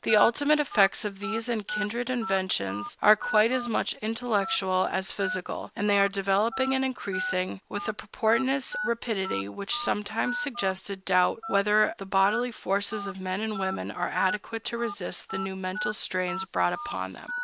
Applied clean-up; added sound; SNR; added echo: none; Telephone; 10 dB; none.